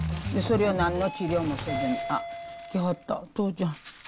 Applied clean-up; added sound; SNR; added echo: none; Gunshot, gunfire; 13 dB; none.